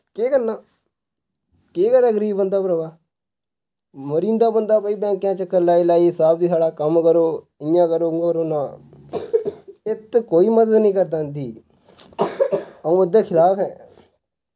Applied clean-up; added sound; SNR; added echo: none; none; none; none.